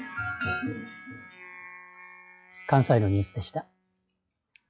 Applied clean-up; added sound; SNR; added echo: classical method log-MMSE.